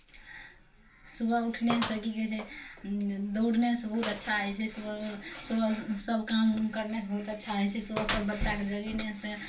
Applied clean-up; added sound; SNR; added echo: none; Gunshot, gunfire; 13 dB; reverberation time 0.2 s.